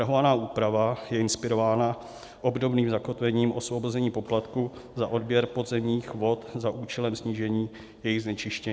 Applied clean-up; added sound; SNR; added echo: none; none; none; none.